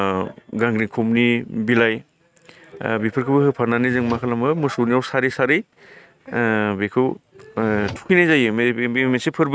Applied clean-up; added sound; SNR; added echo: neural mask model RNNoise.